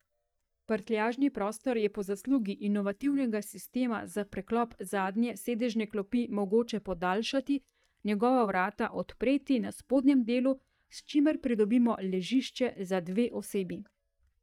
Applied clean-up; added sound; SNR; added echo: neural mask model DeepFilterNet 3.